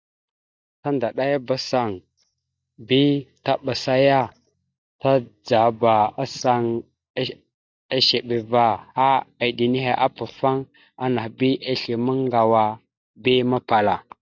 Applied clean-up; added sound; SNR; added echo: neural mask model DeepFilterNet 3.